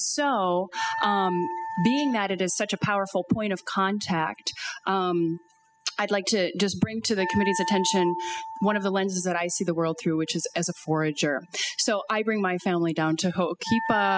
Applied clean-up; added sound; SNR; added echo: classical method spectral subtraction.